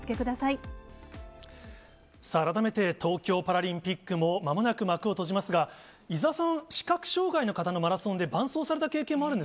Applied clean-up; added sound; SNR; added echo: none; none; none; none.